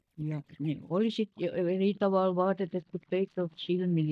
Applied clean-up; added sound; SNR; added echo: neural mask model DeepFilterNet 3.